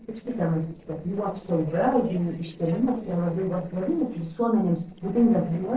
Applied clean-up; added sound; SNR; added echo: neural separator model SepFormer DNS4.